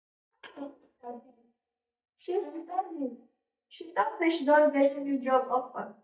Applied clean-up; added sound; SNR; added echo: neural mask model DeepFilterNet 3.